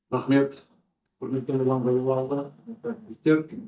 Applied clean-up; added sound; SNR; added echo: neural mask model DeepFilterNet 3.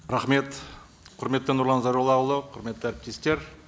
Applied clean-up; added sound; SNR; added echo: none; none; none; none.